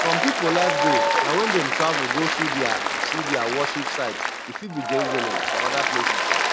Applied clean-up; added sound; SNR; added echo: none; Applause; -4 dB; none.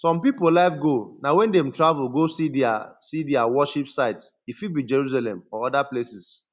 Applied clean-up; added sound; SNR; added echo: none; none; none; none.